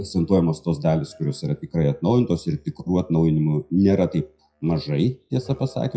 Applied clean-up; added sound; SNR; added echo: classical method WPE with log-MMSE.